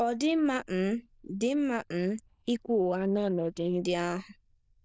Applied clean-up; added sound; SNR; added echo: neural diffusion model UNIVERSE++.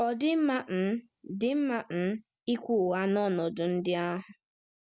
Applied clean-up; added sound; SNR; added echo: none; none; none; none.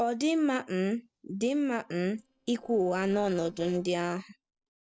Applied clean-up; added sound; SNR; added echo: neural separator model SepFormer DNS4.